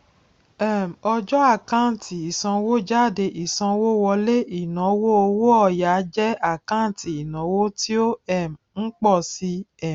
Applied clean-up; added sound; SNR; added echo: none; none; none; none.